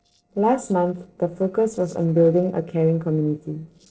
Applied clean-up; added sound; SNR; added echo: neural separator model SepFormer DNS4.